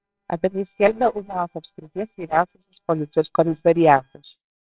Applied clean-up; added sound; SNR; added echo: neural separator model SepFormer WHAMR!.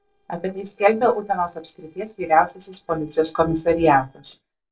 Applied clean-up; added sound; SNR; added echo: neural separator model SepFormer DNS4.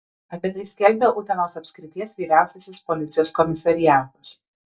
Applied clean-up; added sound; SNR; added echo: neural mask model DeepFilterNet 3.